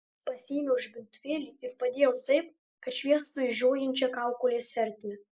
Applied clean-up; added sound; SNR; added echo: neural mask model Resemble Enhance denoiser.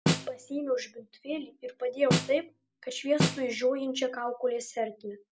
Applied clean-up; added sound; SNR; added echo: none; Snare drum; 1 dB; none.